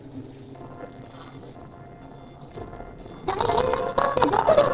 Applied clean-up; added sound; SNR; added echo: neural separator model SepFormer DNS4.